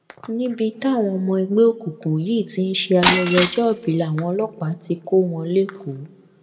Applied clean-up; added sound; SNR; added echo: none; Shatter; 3 dB; reverberation time 0.9 s.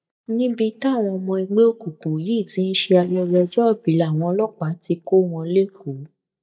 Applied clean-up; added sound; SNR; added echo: neural mask model DeepFilterNet 3.